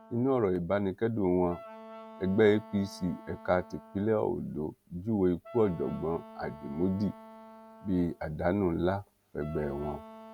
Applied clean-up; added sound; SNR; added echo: none; Wind instrument, woodwind instrument; 19 dB; none.